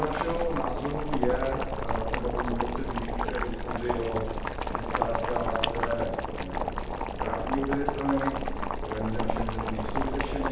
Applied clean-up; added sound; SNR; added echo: none; Boiling; -2 dB; reverberation time 0.8 s.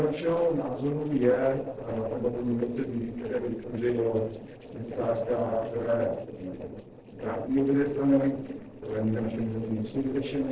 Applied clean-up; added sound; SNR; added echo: neural separator model SepFormer DNS4.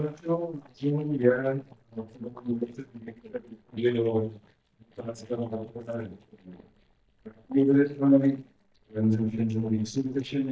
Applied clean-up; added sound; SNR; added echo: neural mask model DeepFilterNet 3.